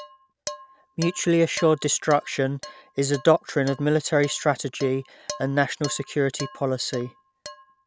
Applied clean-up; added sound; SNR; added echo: none; Dishes, pots, and pans; 17 dB; none.